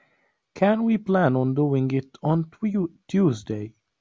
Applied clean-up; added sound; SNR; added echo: none; none; none; none.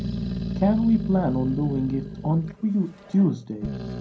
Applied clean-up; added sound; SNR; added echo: none; Growling; 7 dB; reverberation time 0.2 s.